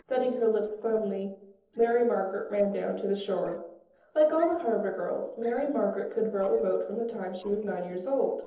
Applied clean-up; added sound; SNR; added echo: neural separator model SepFormer DNS4.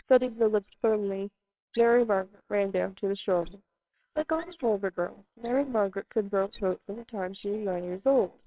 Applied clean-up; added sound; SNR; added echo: neural separator model SepFormer WHAMR!.